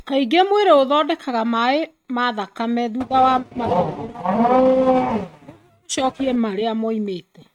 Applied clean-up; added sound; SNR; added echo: neural mask model RNNoise.